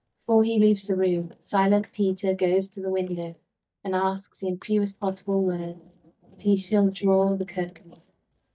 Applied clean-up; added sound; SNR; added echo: neural mask model DeepFilterNet 3.